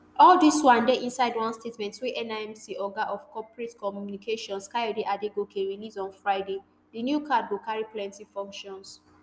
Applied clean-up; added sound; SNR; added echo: none; none; none; none.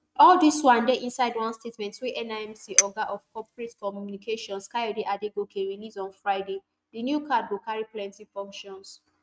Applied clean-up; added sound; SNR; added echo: neural mask model RNNoise.